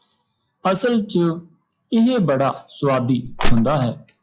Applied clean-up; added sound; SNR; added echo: classical method log-MMSE.